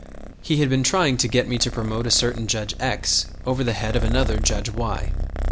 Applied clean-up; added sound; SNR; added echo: none; Purr; 4 dB; none.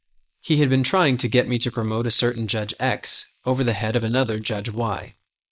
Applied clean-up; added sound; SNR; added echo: neural mask model Resemble Enhance denoiser.